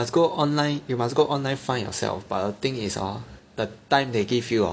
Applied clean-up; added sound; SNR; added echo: none; none; none; none.